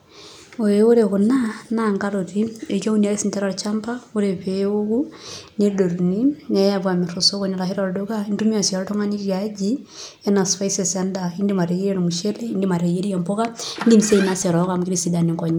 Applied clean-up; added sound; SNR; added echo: none; Engine starting; 14 dB; none.